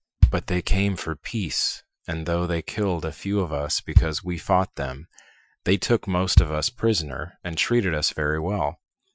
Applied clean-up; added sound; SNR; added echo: classical method Wiener filter.